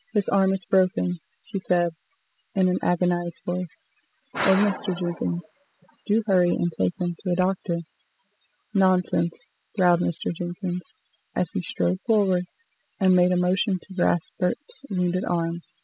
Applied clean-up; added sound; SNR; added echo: classical method spectral subtraction.